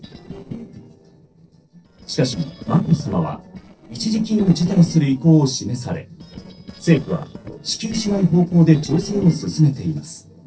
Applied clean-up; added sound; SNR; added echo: neural separator model SepFormer DNS4.